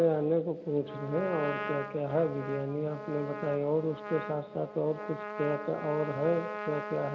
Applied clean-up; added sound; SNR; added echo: none; Trumpet; 9 dB; none.